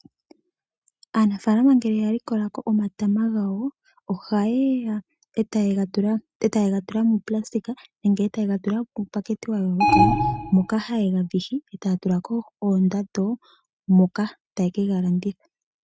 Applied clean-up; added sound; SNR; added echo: neural mask model RNNoise.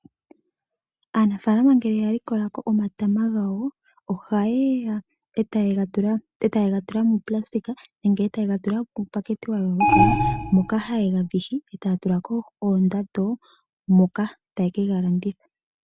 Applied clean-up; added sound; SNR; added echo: none; Alarm; -2 dB; none.